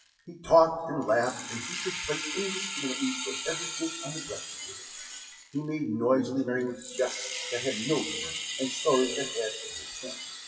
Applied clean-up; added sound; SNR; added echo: classical method WPE with log-MMSE.